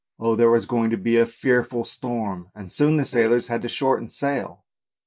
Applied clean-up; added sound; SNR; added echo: neural mask model Resemble Enhance denoiser.